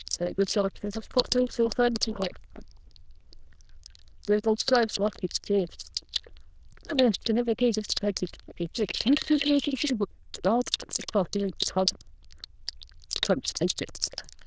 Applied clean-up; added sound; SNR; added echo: neural diffusion model UNIVERSE++.